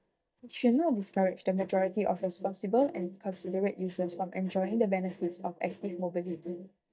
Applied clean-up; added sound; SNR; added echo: neural mask model DeepFilterNet 3.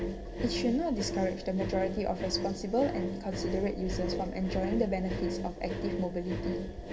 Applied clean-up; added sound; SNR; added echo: none; Engine; 2 dB; reverberation time 1.4 s.